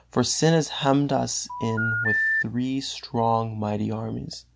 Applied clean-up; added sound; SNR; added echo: none; Telephone; 3 dB; none.